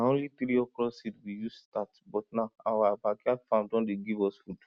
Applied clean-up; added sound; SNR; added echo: none; none; none; none.